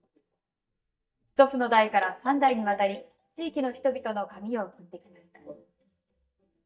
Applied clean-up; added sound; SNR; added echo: neural mask model DeepFilterNet 3.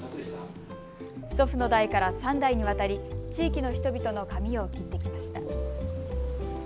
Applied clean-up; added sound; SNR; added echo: none; none; none; none.